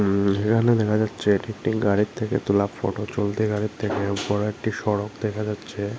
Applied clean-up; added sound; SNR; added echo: none; none; none; none.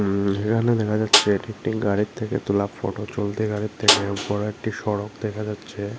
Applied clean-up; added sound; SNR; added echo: none; Snare drum; 1 dB; none.